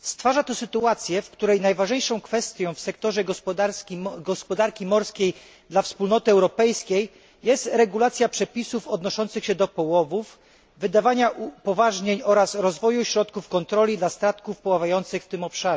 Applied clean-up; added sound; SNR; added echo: none; none; none; none.